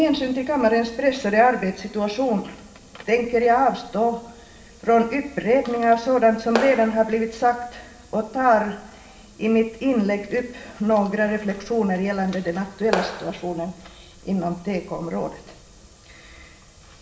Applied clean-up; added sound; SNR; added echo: none; Clapping; 7 dB; reverberation time 2.0 s.